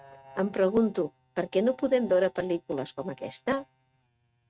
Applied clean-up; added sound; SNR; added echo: neural mask model RNNoise.